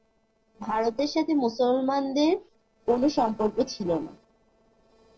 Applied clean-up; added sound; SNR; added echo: neural separator model SepFormer DNS4.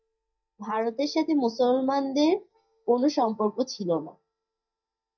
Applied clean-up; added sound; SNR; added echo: neural mask model DeepFilterNet 3.